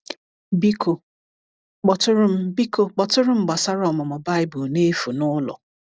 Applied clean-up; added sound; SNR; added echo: none; none; none; none.